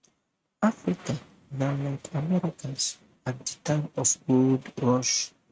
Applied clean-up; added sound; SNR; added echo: neural mask model RNNoise.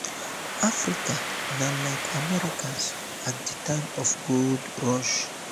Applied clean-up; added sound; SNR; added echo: none; Domestic sounds, home sounds + Water; 5 dB; none.